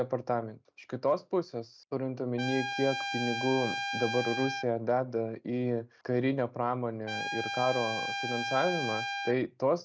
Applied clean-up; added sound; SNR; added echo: none; Trumpet; 4 dB; none.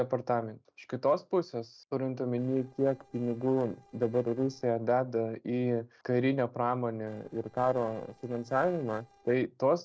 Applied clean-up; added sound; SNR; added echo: neural separator model SepFormer DNS4.